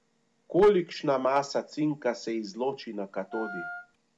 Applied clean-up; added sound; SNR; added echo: none; Wind instrument, woodwind instrument; 12 dB; none.